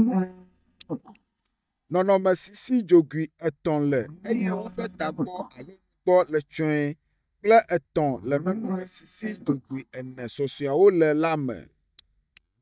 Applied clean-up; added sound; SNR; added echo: neural mask model DeepFilterNet 3.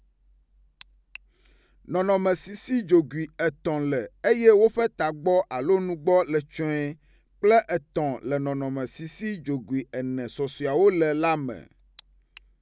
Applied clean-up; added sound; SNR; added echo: none; none; none; none.